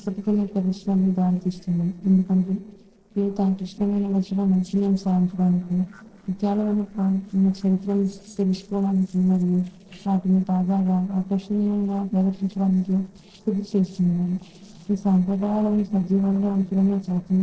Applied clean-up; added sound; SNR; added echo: neural separator model SepFormer DNS4.